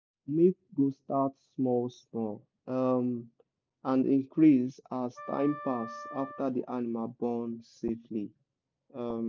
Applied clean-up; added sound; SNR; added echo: none; Wind instrument, woodwind instrument; 15 dB; none.